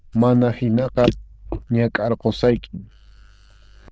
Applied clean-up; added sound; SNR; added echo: neural diffusion model UNIVERSE++.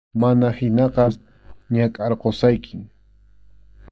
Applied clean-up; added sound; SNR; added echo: neural mask model DeepFilterNet 3.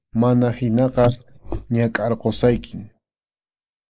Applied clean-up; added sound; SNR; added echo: neural mask model Resemble Enhance denoiser.